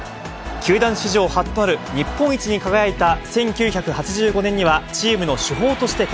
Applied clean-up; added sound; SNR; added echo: none; none; none; none.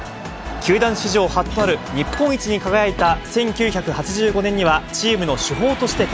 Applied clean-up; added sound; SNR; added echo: none; Glass + Slam; 16 dB; none.